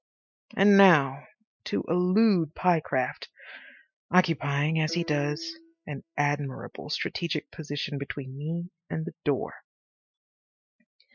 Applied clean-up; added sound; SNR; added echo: classical method spectral subtraction.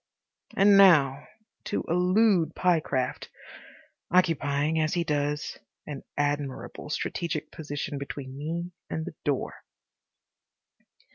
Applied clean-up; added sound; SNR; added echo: none; none; none; none.